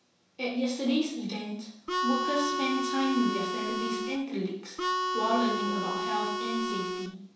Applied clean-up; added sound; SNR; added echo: none; Harmonica; 0 dB; reverberation time 0.7 s.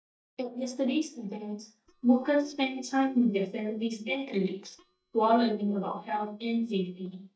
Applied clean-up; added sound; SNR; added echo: neural mask model DeepFilterNet 3.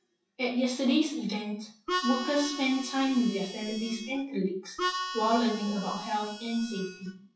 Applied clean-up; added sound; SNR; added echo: classical method WPE with log-MMSE.